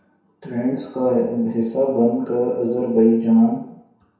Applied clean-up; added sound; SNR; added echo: none; none; none; reverberation time 0.7 s.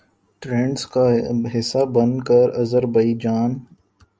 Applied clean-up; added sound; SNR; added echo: none; none; none; none.